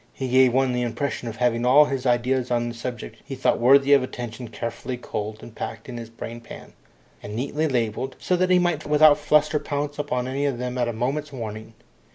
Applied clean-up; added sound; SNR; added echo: none; none; none; none.